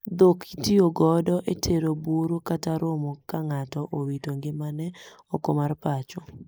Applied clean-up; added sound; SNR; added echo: neural mask model Resemble Enhance denoiser.